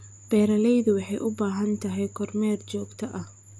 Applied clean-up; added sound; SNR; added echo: none; none; none; none.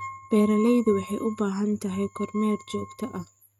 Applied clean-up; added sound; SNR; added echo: neural mask model RNNoise.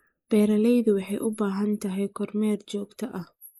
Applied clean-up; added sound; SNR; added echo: neural mask model Resemble Enhance denoiser.